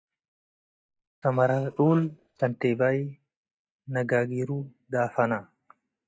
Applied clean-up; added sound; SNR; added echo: neural mask model DeepFilterNet 3.